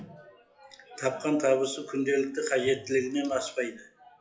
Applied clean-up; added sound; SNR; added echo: classical method WPE with log-MMSE.